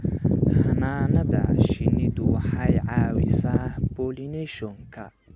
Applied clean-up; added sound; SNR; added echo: none; none; none; none.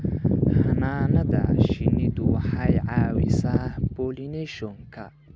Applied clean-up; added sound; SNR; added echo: none; Bass guitar; 20 dB; none.